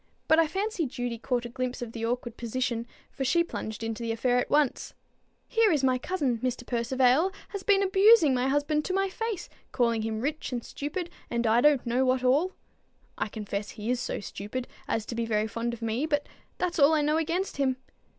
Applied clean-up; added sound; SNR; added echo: none; none; none; none.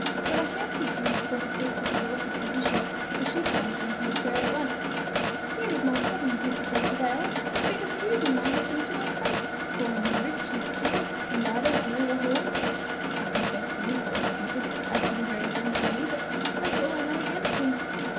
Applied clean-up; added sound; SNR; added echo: none; Mechanisms; -4 dB; reverberation time 0.9 s.